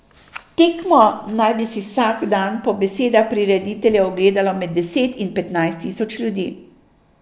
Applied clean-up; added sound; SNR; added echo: none; none; none; none.